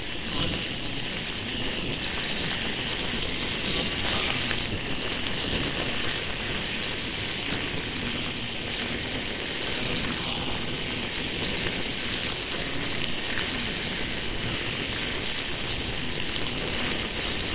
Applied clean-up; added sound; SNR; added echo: neural separator model SepFormer WHAMR!.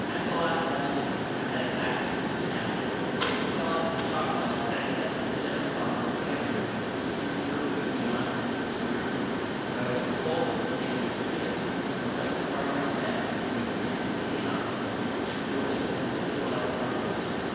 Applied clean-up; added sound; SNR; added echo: none; Mechanisms; -4 dB; reverberation time 1.9 s.